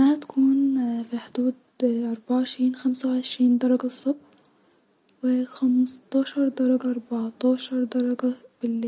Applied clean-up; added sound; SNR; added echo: none; none; none; none.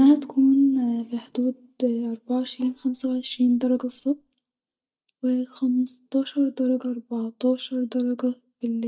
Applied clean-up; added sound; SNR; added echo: neural mask model DeepFilterNet 3.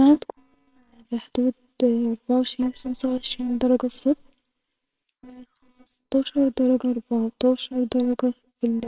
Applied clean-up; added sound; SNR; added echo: neural separator model SepFormer WHAMR!.